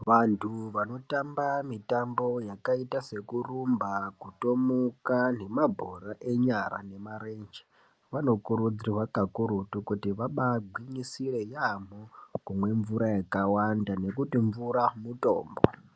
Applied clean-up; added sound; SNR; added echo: none; none; none; none.